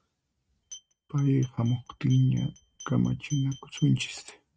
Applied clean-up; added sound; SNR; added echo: neural mask model RNNoise.